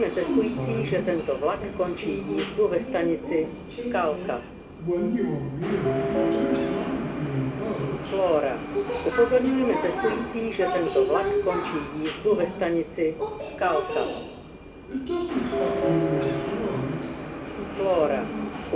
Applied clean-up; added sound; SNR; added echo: none; Subway, metro, underground; -3 dB; reverberation time 1.1 s.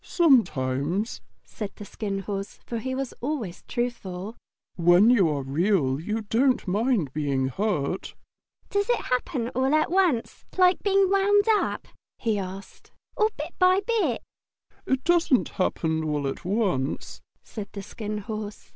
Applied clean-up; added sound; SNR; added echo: none; none; none; none.